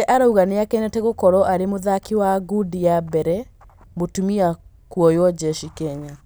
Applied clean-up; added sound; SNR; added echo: none; none; none; none.